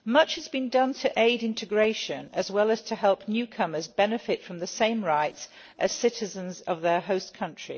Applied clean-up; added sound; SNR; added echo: neural separator model SepFormer DNS4.